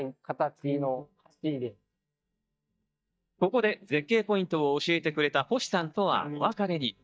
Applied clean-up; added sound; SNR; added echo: neural mask model DeepFilterNet 3.